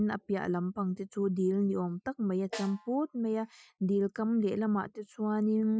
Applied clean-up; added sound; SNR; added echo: classical method Wiener filter.